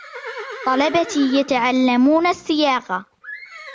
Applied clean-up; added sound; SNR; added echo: none; Livestock, farm animals, working animals; 16 dB; none.